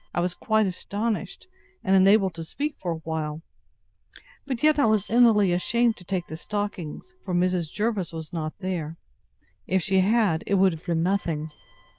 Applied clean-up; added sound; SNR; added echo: neural diffusion model UNIVERSE++.